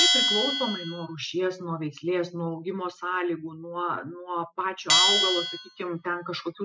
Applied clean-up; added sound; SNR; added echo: classical method spectral subtraction.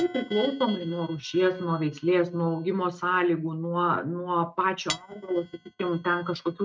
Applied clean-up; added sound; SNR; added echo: neural mask model RNNoise.